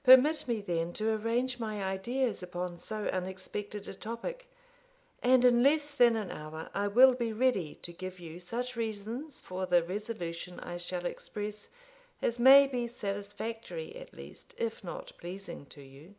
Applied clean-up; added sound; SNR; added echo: none; none; none; none.